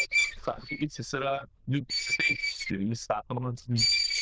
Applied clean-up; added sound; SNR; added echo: neural diffusion model UNIVERSE++.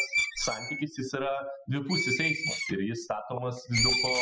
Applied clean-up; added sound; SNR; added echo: classical method spectral subtraction.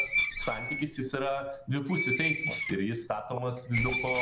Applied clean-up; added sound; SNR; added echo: none; Screech; -1 dB; none.